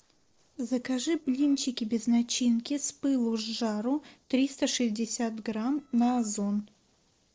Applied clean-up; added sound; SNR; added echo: neural separator model SepFormer DNS4.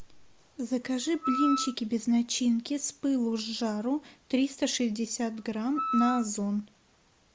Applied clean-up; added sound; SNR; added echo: none; Wind instrument, woodwind instrument; 6 dB; none.